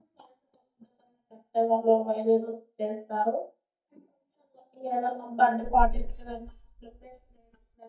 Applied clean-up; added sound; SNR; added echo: neural mask model DeepFilterNet 3.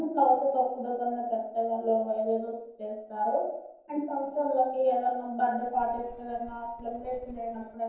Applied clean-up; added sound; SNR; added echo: neural separator model SepFormer DNS4.